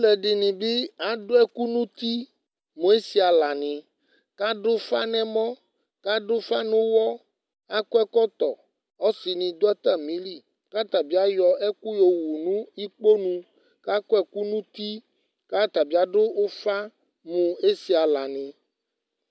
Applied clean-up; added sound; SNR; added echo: none; none; none; none.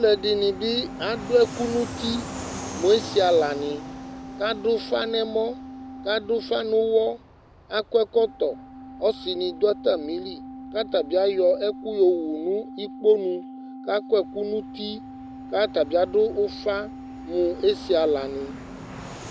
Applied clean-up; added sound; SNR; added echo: none; Organ + Fixed-wing aircraft, airplane; 13 dB; none.